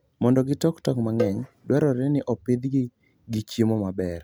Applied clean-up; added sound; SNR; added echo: none; Cowbell; 11 dB; none.